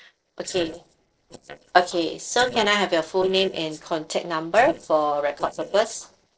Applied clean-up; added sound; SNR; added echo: neural separator model SepFormer DNS4.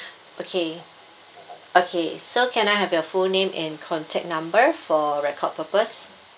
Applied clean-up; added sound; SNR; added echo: none; none; none; none.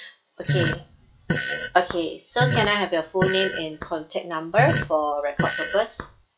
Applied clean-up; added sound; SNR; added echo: classical method log-MMSE.